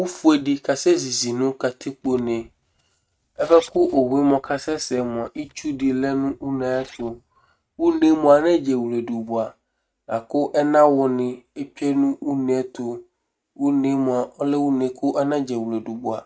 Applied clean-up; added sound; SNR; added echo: neural mask model RNNoise.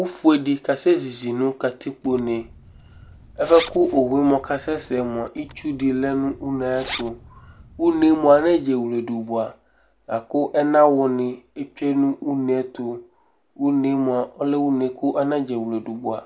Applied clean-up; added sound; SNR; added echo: none; Zipper (clothing); 17 dB; none.